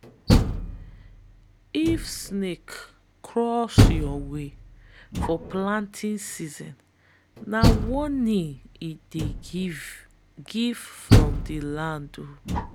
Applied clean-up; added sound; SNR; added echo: none; Door; -4 dB; none.